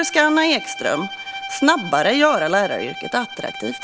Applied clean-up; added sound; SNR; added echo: none; Bowed string instrument; 12 dB; none.